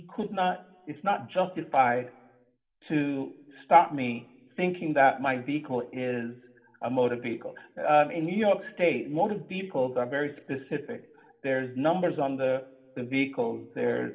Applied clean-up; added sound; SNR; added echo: none; none; none; reverberation time 0.8 s.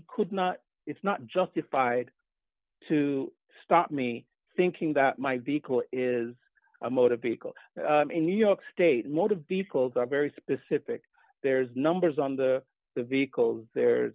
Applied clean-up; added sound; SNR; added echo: none; none; none; none.